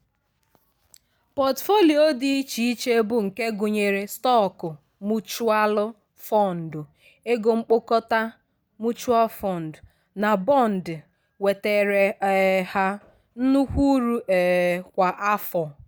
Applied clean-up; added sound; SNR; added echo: none; none; none; none.